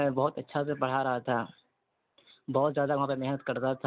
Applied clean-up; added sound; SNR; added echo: none; none; none; none.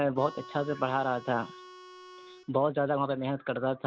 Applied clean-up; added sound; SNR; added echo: none; Harmonica; 17 dB; none.